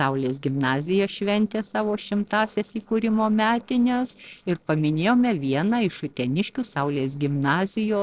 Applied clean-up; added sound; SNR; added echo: neural separator model SepFormer DNS4.